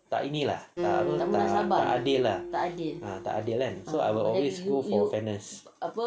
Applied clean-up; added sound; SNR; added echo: none; Acoustic guitar; 8 dB; none.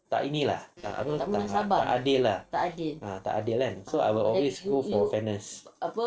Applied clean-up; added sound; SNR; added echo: neural separator model SepFormer DNS4.